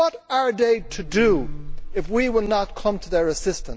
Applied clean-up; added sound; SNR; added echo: none; Buzz; 7 dB; none.